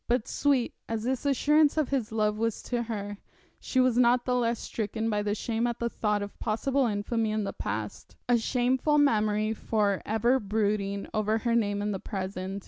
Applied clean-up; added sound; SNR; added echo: none; none; none; none.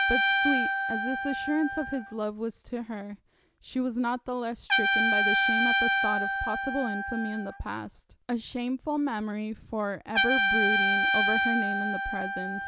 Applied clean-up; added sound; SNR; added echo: none; Trumpet; -3 dB; none.